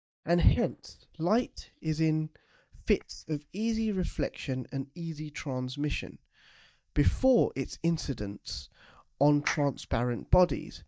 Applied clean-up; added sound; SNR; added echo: neural mask model DeepFilterNet 3.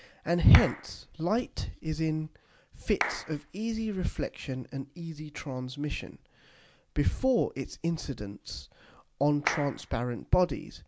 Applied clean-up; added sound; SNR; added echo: none; Clapping; 9 dB; none.